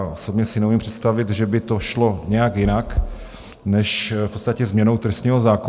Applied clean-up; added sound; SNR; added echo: none; none; none; none.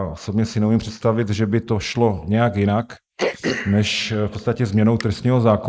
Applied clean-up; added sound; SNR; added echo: neural mask model Resemble Enhance denoiser.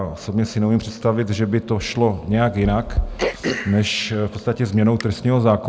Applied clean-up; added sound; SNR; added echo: none; Cough; 10 dB; none.